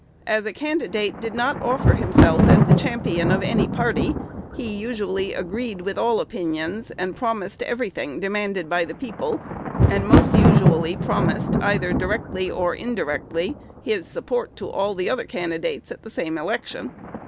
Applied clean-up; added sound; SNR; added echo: none; Thunder; -2 dB; none.